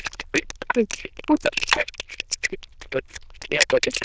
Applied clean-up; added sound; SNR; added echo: neural diffusion model UNIVERSE++.